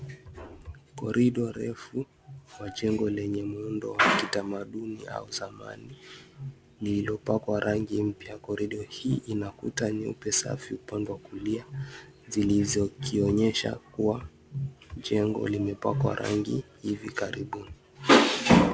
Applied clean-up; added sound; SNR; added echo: none; none; none; none.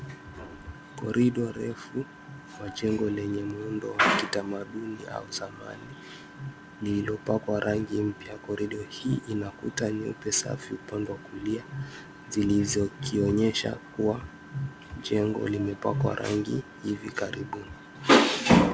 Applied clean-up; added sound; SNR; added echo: none; Engine; 19 dB; none.